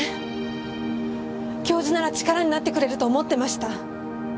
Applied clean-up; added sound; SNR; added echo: none; none; none; none.